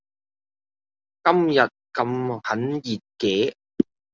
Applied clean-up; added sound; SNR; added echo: none; none; none; none.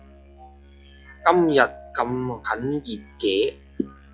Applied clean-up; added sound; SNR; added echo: classical method log-MMSE.